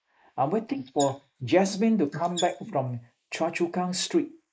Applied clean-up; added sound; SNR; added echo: neural mask model Resemble Enhance denoiser.